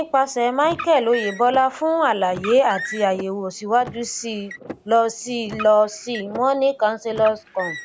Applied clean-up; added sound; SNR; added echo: none; Car; 15 dB; none.